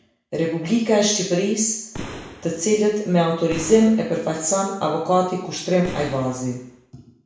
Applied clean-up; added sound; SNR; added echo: none; Boom; 15 dB; reverberation time 0.7 s.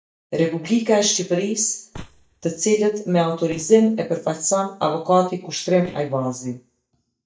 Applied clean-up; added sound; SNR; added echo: neural mask model DeepFilterNet 3.